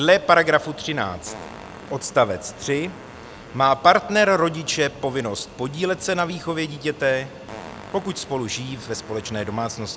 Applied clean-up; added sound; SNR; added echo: none; Fixed-wing aircraft, airplane + Fart; 18 dB; none.